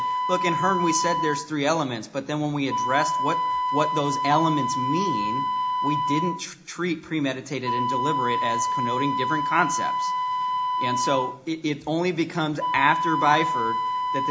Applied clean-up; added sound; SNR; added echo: none; Wind instrument, woodwind instrument; 0 dB; reverberation time 0.4 s.